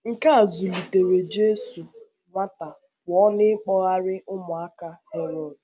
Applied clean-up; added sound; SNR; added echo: none; none; none; none.